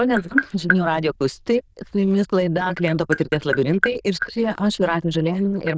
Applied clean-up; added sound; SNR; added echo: neural diffusion model UNIVERSE++.